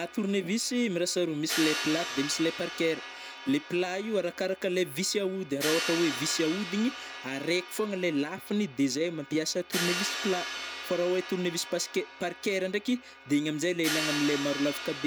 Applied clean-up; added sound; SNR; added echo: none; Crash cymbal; 8 dB; none.